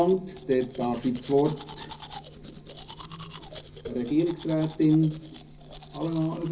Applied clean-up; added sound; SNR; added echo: none; Domestic sounds, home sounds; 15 dB; reverberation time 0.4 s.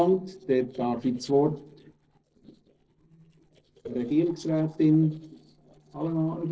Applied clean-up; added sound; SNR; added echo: neural separator model SepFormer DNS4.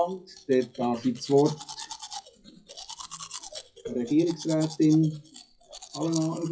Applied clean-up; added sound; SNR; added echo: classical method WPE with log-MMSE.